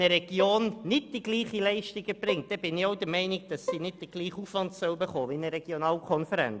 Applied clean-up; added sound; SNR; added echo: none; Bowed string instrument; 11 dB; none.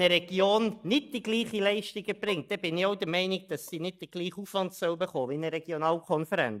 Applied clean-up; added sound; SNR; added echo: neural mask model DeepFilterNet 3.